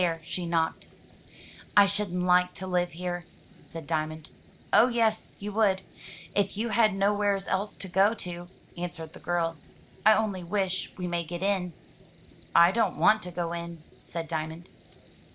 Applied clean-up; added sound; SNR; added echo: none; Cricket; 10 dB; none.